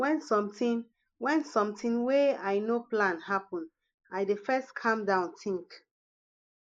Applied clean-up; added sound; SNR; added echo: neural mask model Resemble Enhance denoiser.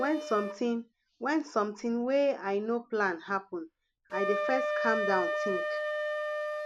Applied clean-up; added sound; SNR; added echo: none; Wind instrument, woodwind instrument; 3 dB; none.